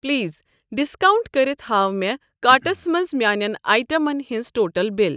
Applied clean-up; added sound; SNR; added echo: neural mask model DeepFilterNet 3.